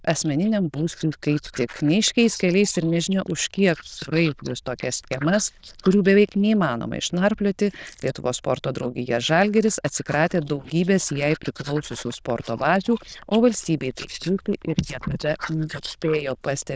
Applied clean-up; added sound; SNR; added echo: neural diffusion model UNIVERSE++.